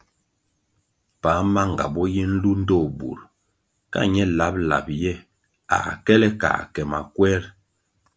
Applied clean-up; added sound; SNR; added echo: none; none; none; none.